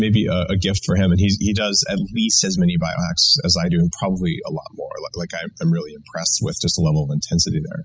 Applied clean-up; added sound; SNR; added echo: classical method spectral subtraction.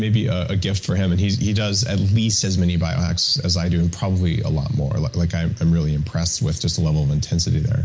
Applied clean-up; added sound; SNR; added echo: neural mask model Resemble Enhance denoiser.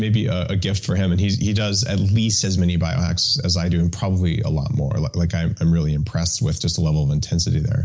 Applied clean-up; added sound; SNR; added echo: none; none; none; none.